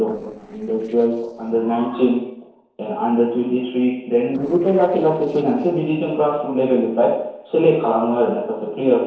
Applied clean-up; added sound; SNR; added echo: neural separator model SepFormer DNS4.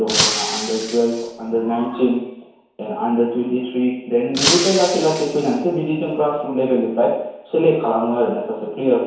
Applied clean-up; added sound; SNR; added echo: none; Shatter; 5 dB; reverberation time 1.0 s.